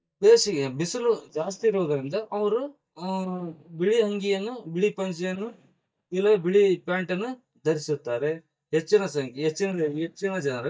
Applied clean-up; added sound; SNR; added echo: neural mask model DeepFilterNet 3.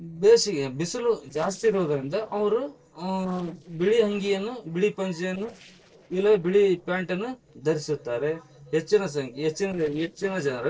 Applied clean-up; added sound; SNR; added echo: neural separator model SepFormer DNS4.